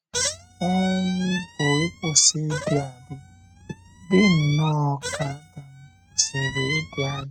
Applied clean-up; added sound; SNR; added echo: neural mask model RNNoise.